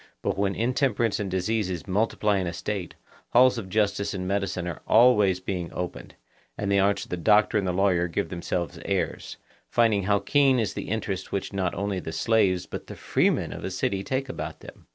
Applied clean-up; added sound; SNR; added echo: none; none; none; none.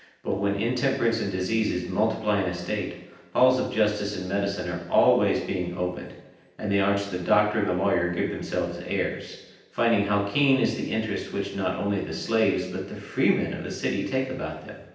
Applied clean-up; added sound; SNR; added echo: none; none; none; reverberation time 0.9 s.